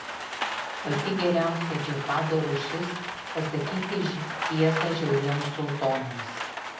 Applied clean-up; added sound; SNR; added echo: none; Rain; 5 dB; reverberation time 0.6 s.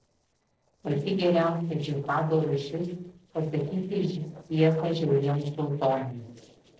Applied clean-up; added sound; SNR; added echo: neural separator model SepFormer DNS4.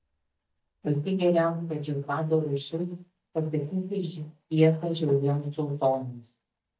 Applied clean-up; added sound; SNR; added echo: neural mask model DeepFilterNet 3.